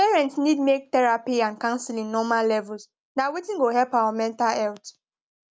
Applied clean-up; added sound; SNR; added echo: none; none; none; none.